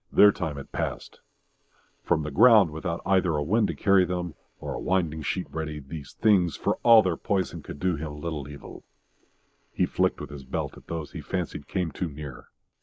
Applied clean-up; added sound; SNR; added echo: neural mask model Resemble Enhance denoiser.